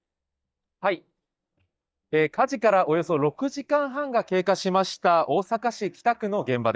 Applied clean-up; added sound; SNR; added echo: neural mask model DeepFilterNet 3.